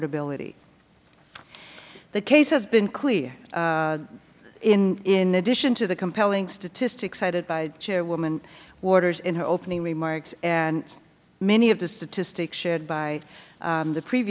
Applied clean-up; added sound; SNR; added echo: none; none; none; none.